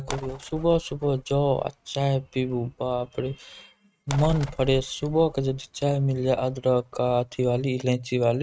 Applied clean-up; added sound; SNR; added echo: neural mask model RNNoise.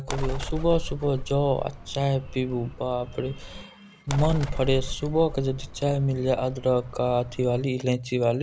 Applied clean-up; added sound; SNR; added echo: none; Bird; 7 dB; none.